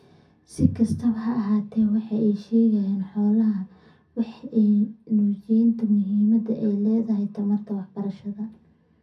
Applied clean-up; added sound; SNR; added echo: none; none; none; reverberation time 0.3 s.